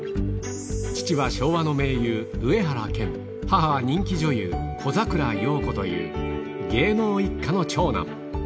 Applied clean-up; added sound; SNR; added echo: none; none; none; none.